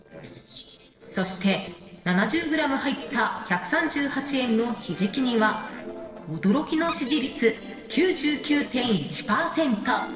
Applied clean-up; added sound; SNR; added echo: neural separator model SepFormer DNS4.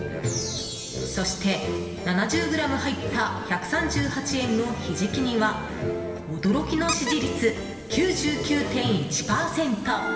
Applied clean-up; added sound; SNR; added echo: none; Squeak; 11 dB; reverberation time 2.5 s.